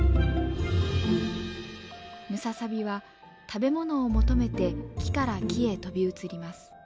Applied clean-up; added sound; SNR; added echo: none; none; none; none.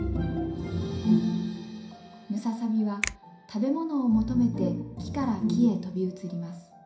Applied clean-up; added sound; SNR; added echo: none; Finger snapping; 11 dB; reverberation time 0.5 s.